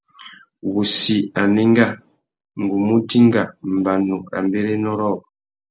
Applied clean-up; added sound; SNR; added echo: none; none; none; none.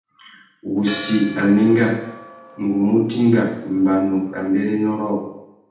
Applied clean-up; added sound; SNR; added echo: none; Church bell; 19 dB; reverberation time 0.8 s.